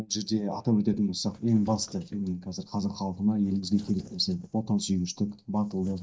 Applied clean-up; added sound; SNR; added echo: neural mask model DeepFilterNet 3.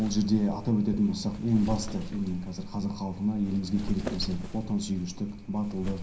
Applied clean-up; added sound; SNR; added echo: none; Wind; 10 dB; reverberation time 0.3 s.